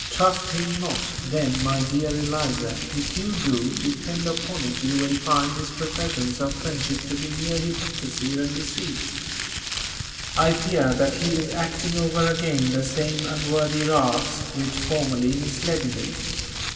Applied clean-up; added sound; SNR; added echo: none; Crumpling, crinkling; 5 dB; reverberation time 2.5 s.